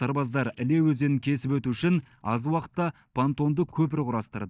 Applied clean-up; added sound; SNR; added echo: neural mask model DeepFilterNet 3.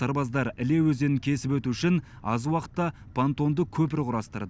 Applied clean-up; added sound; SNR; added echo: none; none; none; none.